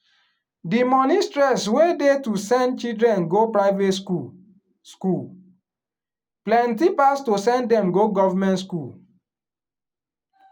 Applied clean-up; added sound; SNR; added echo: none; none; none; none.